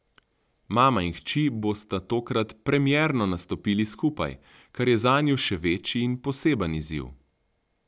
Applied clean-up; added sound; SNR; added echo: none; none; none; none.